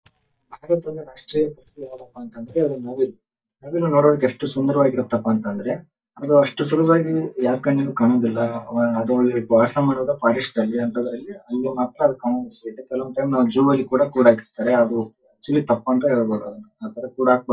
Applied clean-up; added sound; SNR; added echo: neural mask model DeepFilterNet 3.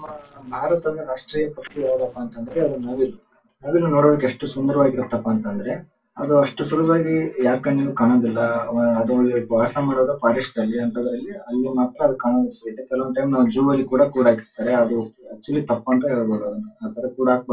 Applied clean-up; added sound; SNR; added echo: neural separator model SepFormer DNS4.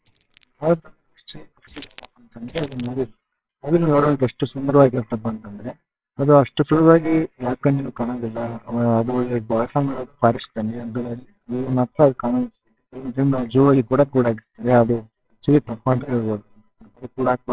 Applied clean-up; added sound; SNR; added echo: neural separator model SepFormer WHAMR!.